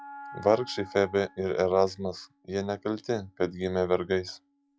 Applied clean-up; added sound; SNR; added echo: classical method log-MMSE.